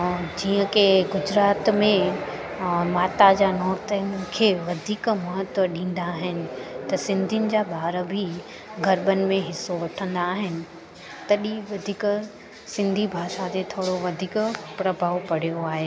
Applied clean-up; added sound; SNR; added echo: none; none; none; none.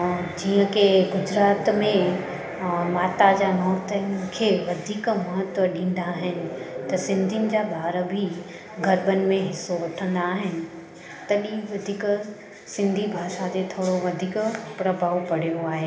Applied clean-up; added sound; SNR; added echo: none; none; none; reverberation time 1.0 s.